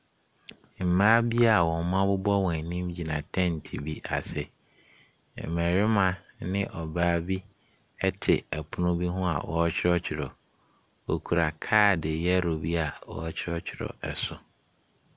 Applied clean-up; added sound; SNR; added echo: none; none; none; none.